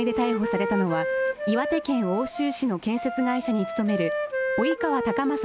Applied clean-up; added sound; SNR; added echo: none; Wind instrument, woodwind instrument; 3 dB; none.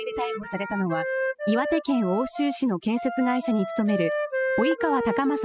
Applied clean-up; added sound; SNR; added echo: classical method spectral subtraction.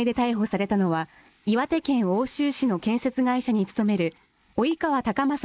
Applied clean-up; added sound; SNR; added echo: neural mask model Resemble Enhance denoiser.